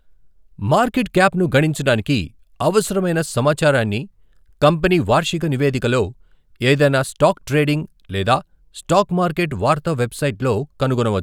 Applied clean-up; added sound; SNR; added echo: none; none; none; none.